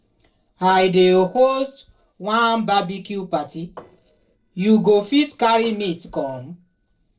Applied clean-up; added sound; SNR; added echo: neural separator model SepFormer DNS4.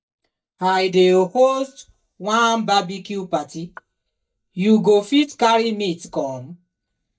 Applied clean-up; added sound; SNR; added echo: neural mask model DeepFilterNet 3.